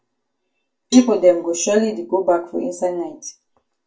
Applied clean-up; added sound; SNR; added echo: none; Cowbell; 17 dB; reverberation time 0.2 s.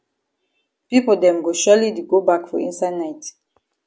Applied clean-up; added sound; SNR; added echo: none; none; none; none.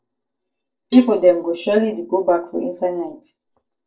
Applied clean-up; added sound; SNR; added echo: neural separator model SepFormer DNS4.